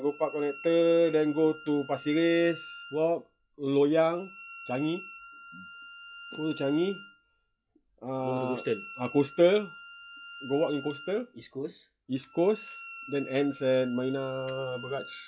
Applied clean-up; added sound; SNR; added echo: classical method log-MMSE.